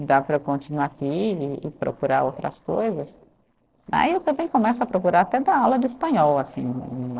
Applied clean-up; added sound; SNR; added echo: neural separator model SepFormer DNS4.